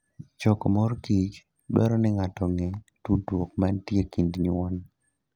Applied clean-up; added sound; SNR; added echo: none; none; none; none.